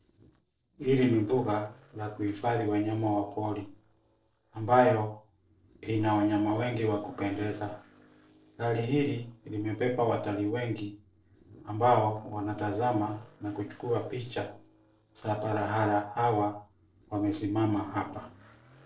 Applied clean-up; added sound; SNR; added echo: neural separator model SepFormer DNS4.